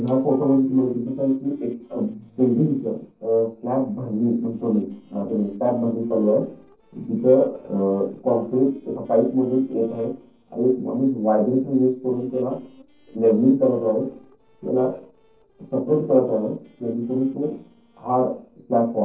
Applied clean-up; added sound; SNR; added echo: neural separator model SepFormer DNS4.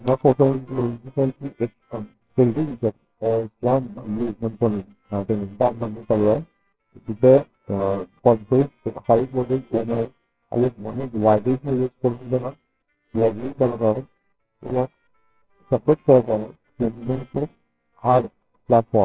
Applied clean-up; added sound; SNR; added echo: neural separator model SepFormer WHAMR!.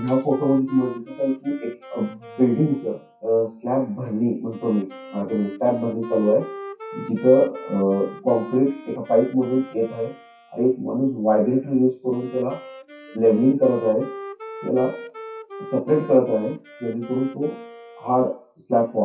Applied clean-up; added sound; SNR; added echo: classical method WPE with log-MMSE.